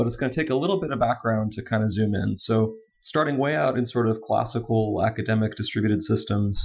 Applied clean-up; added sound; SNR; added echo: classical method Wiener filter.